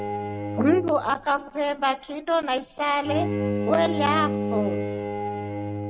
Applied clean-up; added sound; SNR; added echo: none; Bowed string instrument; 4 dB; none.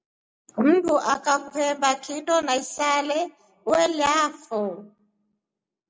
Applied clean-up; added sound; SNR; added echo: none; none; none; none.